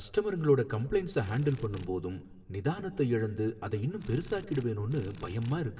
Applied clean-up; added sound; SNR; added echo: none; Drill; 18 dB; reverberation time 1.1 s.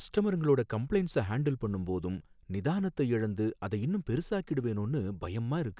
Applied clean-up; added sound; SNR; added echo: none; none; none; none.